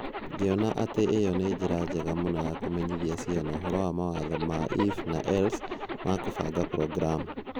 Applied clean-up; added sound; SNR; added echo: none; Zipper (clothing); 7 dB; none.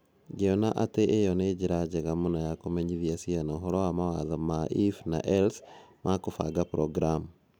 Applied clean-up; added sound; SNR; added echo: none; none; none; none.